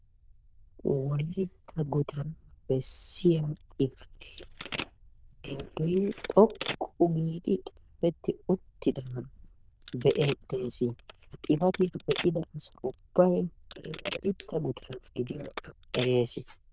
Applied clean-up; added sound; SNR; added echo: neural diffusion model UNIVERSE++.